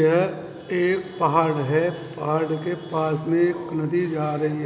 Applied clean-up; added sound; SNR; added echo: none; none; none; none.